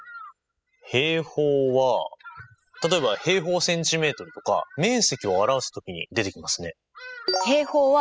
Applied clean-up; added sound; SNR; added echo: classical method spectral subtraction.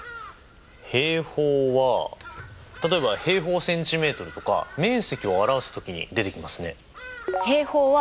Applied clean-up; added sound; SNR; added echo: none; Bird vocalization, bird call, bird song; 19 dB; none.